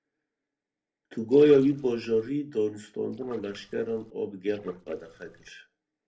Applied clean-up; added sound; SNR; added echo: neural separator model SepFormer DNS4.